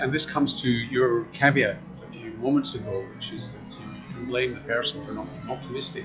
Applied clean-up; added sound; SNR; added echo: classical method log-MMSE.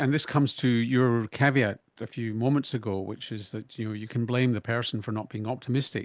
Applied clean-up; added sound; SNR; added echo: none; none; none; none.